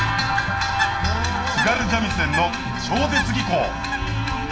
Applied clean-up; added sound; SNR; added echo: none; Bird; 9 dB; reverberation time 0.6 s.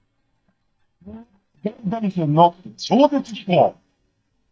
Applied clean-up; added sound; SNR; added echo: neural mask model DeepFilterNet 3.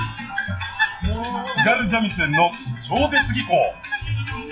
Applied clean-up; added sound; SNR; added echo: classical method WPE with log-MMSE.